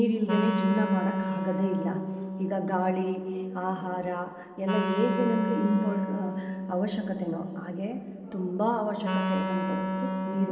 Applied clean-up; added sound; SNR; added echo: none; Wind instrument, woodwind instrument; 3 dB; reverberation time 2.2 s.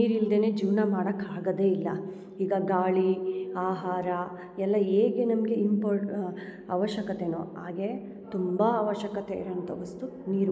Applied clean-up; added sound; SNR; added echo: none; none; none; none.